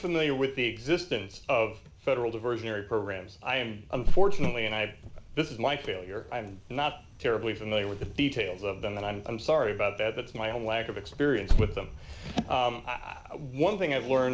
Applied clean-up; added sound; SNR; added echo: none; Cricket; 3 dB; none.